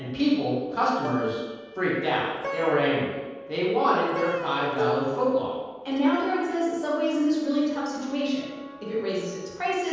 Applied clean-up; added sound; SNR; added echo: none; Plucked string instrument; 12 dB; reverberation time 1.2 s.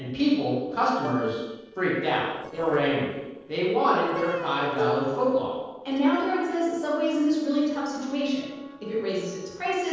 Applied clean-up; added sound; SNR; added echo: neural separator model SepFormer DNS4.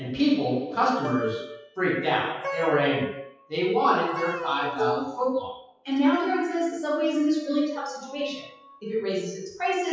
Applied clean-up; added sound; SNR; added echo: classical method WPE with log-MMSE.